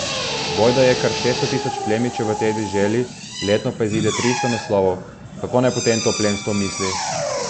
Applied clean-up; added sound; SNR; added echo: none; Drill; 5 dB; none.